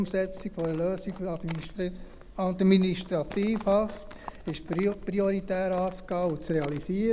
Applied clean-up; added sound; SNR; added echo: none; Livestock, farm animals, working animals; 15 dB; none.